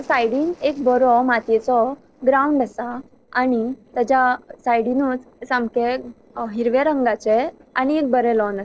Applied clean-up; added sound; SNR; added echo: neural separator model SepFormer DNS4.